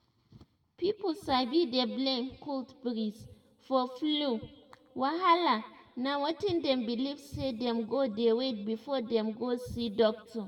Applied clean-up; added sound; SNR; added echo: none; none; none; reverberation time 1.6 s.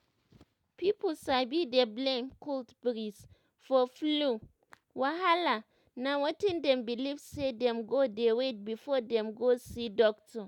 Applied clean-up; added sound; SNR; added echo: none; none; none; none.